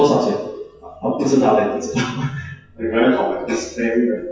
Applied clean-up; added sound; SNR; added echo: classical method WPE with log-MMSE.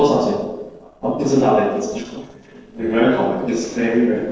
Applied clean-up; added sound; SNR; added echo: neural separator model SepFormer DNS4.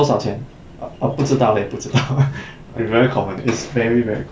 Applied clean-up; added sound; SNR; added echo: none; none; none; none.